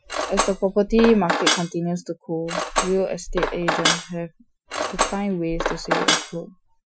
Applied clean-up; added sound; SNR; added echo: classical method Wiener filter.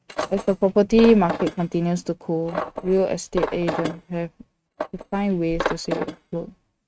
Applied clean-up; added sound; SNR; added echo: neural mask model RNNoise.